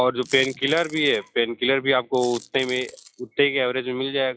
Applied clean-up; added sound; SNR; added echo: classical method log-MMSE.